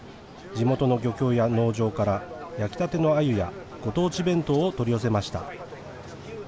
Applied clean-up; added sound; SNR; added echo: none; none; none; none.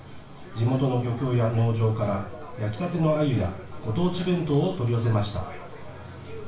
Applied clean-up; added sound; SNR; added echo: none; none; none; reverberation time 0.3 s.